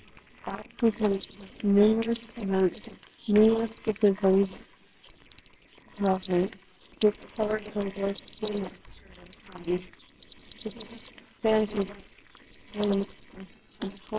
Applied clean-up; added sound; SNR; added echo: neural separator model SepFormer WHAMR!.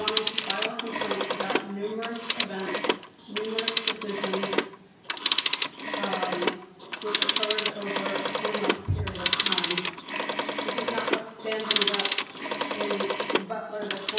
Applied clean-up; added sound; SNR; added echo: none; Telephone; -5 dB; reverberation time 0.9 s.